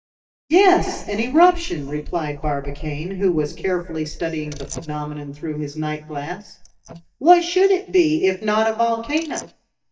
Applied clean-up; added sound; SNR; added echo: neural mask model DeepFilterNet 3.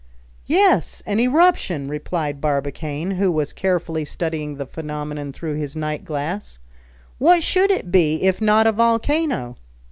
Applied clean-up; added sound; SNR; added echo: none; none; none; none.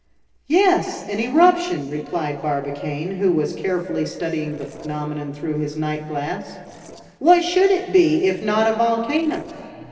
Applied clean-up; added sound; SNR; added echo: neural separator model SepFormer DNS4.